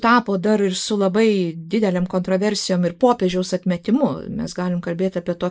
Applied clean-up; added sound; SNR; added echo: neural mask model Resemble Enhance denoiser.